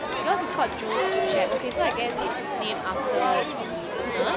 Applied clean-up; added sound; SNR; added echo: none; Crowd; -4 dB; none.